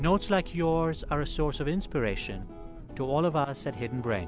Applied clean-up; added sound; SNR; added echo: none; Thunder; 10 dB; none.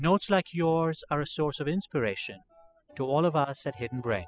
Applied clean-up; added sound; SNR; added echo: classical method spectral subtraction.